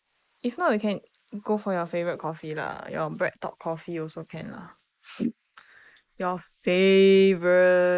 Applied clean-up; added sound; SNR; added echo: neural mask model Resemble Enhance denoiser.